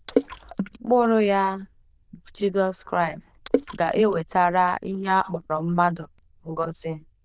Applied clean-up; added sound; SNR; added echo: neural diffusion model UNIVERSE++.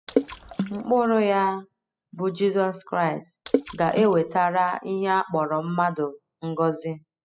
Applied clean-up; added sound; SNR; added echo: classical method spectral subtraction.